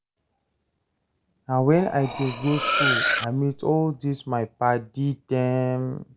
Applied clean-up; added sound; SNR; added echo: none; Cutlery, silverware; 2 dB; none.